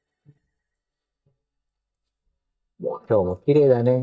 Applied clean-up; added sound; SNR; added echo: neural mask model DeepFilterNet 3.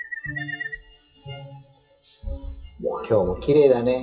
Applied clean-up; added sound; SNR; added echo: classical method WPE with log-MMSE.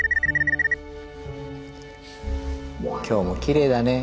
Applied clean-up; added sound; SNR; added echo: none; none; none; none.